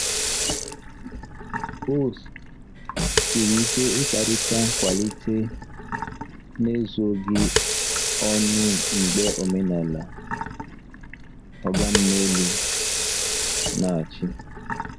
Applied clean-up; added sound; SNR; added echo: none; Sink (filling or washing) / Water tap, faucet; -1 dB; none.